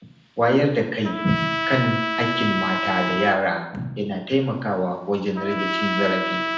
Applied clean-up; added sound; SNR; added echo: none; Trumpet; 4 dB; reverberation time 0.7 s.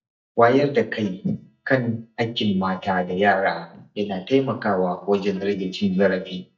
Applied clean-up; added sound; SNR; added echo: neural mask model DeepFilterNet 3.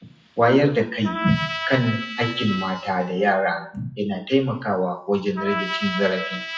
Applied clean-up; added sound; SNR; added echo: classical method WPE with log-MMSE.